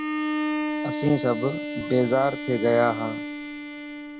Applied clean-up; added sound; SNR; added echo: none; Bowed string instrument; 4 dB; none.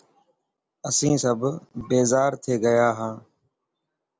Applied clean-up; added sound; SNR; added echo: none; none; none; none.